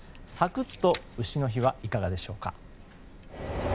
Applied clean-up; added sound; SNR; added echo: none; Subway, metro, underground; 17 dB; none.